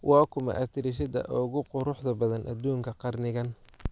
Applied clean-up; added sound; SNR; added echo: none; Crackle; 18 dB; none.